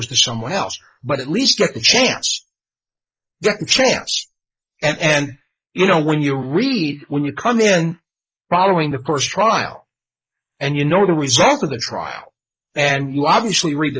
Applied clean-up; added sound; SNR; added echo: neural mask model Resemble Enhance denoiser.